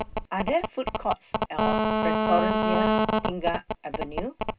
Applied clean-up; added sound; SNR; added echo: none; Telephone; -4 dB; reverberation time 0.2 s.